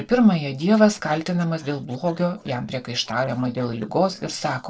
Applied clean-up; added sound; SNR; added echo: neural separator model SepFormer DNS4.